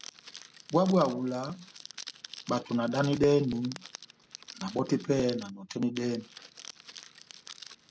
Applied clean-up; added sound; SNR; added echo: none; Crackle; 17 dB; none.